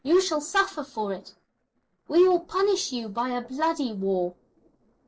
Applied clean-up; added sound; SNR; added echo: neural separator model SepFormer DNS4.